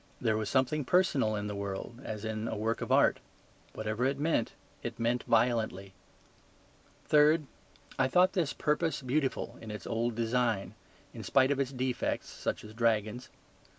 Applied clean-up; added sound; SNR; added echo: none; none; none; none.